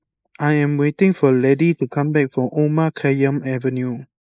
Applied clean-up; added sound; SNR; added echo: neural mask model Resemble Enhance denoiser.